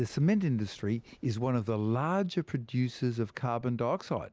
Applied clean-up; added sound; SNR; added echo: none; none; none; none.